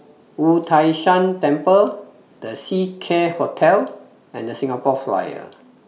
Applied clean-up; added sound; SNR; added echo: none; none; none; none.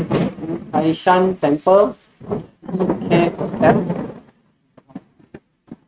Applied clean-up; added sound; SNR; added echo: neural mask model RNNoise.